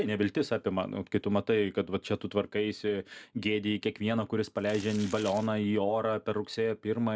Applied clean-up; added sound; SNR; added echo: none; Crumpling, crinkling; 17 dB; none.